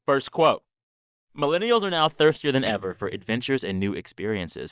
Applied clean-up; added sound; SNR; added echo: neural mask model DeepFilterNet 3.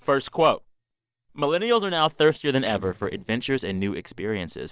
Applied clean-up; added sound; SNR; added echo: neural separator model SepFormer DNS4.